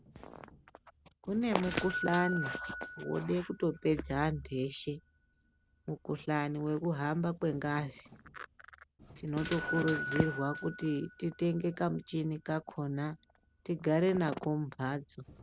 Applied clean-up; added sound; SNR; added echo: none; Doorbell; -3 dB; none.